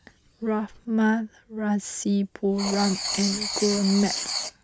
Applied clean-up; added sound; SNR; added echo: none; Writing; 7 dB; none.